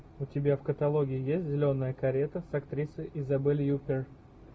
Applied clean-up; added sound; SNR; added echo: none; none; none; none.